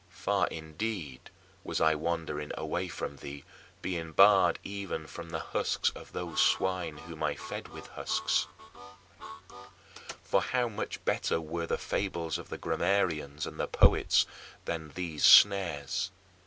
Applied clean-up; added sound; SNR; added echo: none; Harmonica; 16 dB; none.